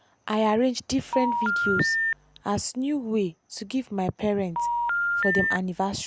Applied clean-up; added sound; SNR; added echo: none; Telephone; -1 dB; none.